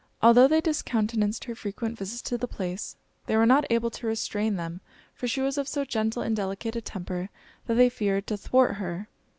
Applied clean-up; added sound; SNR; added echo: none; none; none; none.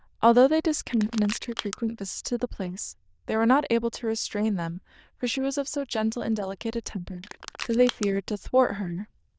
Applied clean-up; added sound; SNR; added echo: neural diffusion model UNIVERSE++.